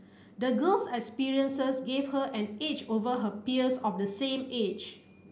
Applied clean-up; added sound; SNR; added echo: none; none; none; none.